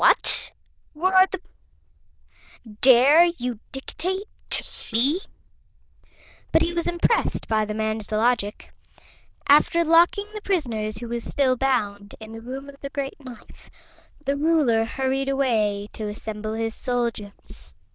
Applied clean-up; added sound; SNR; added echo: neural diffusion model UNIVERSE++.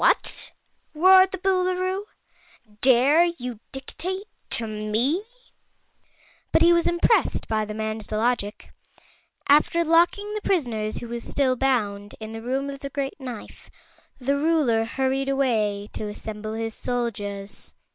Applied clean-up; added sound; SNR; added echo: neural separator model SepFormer WHAM!.